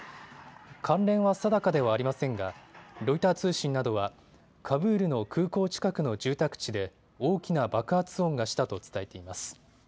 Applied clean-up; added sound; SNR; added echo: none; none; none; none.